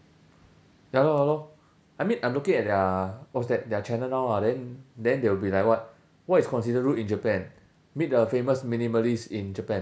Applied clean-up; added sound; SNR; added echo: none; none; none; none.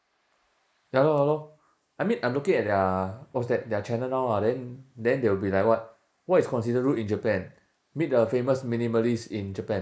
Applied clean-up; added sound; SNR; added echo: neural mask model Resemble Enhance denoiser.